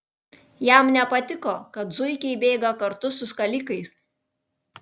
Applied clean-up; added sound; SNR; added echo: none; none; none; none.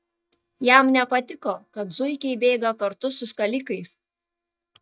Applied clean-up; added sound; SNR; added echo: neural mask model DeepFilterNet 3.